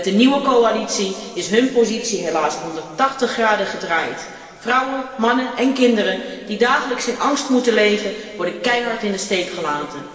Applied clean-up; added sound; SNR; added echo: none; none; none; reverberation time 2.2 s.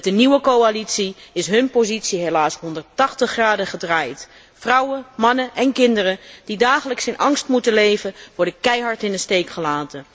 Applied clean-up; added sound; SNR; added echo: none; none; none; none.